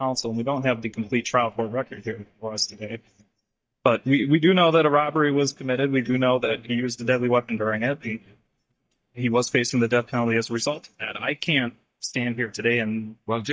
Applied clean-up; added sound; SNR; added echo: neural mask model DeepFilterNet 3.